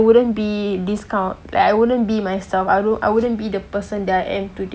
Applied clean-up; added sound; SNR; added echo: none; none; none; none.